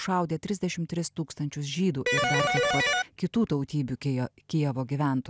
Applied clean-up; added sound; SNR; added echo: none; Electric guitar; -4 dB; none.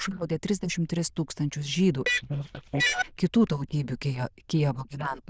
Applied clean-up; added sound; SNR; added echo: neural diffusion model UNIVERSE++.